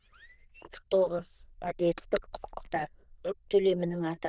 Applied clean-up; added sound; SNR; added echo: neural diffusion model UNIVERSE++.